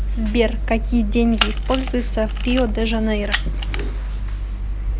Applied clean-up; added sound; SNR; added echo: none; Camera; 10 dB; none.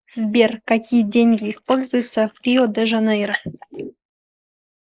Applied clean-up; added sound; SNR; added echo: neural mask model Resemble Enhance denoiser.